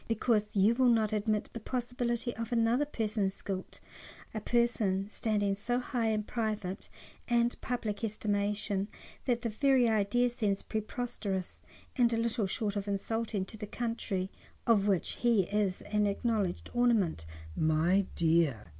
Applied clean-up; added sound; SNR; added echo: none; none; none; none.